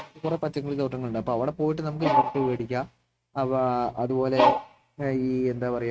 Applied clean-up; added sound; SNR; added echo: neural mask model RNNoise.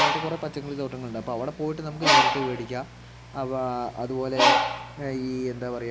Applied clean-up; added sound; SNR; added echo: none; Bird; -4 dB; none.